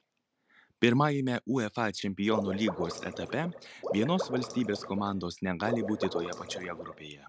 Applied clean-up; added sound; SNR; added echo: none; Water / Liquid; 6 dB; none.